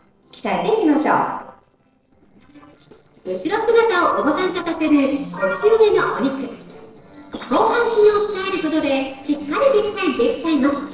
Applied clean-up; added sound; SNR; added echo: neural separator model SepFormer DNS4.